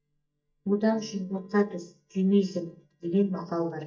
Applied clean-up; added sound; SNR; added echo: neural mask model DeepFilterNet 3.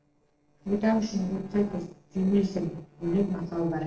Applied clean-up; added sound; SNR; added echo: neural separator model SepFormer DNS4.